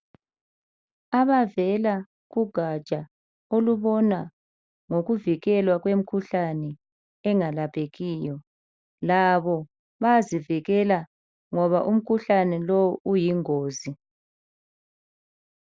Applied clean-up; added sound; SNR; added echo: none; none; none; none.